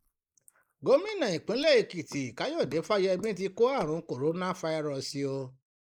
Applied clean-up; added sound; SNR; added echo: neural mask model Resemble Enhance denoiser.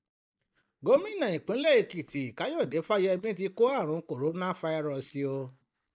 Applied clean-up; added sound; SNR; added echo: neural mask model DeepFilterNet 3.